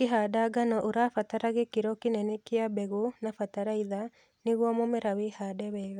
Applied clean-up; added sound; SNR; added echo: none; none; none; none.